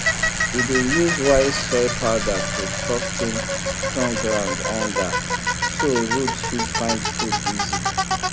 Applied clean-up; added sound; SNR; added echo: none; Bicycle; -2 dB; none.